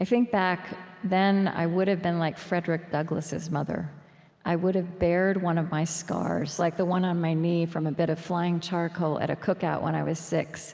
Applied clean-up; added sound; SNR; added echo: none; none; none; none.